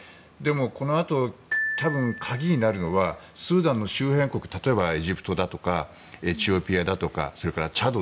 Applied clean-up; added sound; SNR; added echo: none; Glockenspiel; 10 dB; none.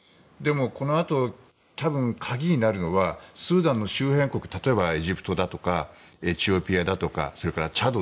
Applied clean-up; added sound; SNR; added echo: neural mask model Resemble Enhance denoiser.